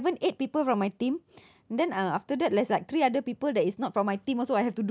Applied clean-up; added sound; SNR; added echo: none; none; none; none.